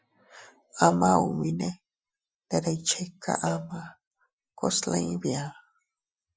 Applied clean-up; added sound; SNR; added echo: classical method Wiener filter.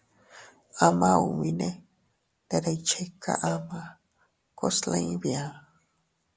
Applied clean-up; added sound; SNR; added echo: none; Cowbell; 17 dB; none.